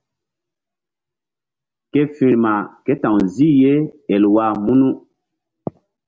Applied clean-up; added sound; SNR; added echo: none; none; none; none.